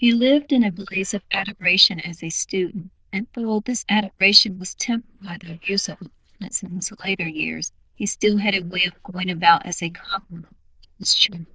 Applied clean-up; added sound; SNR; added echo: neural diffusion model UNIVERSE++.